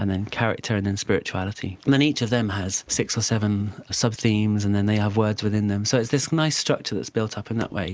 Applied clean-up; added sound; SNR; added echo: none; none; none; none.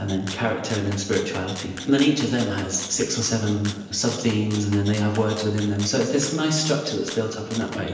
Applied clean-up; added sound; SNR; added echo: none; Rattle (instrument); 15 dB; reverberation time 1.0 s.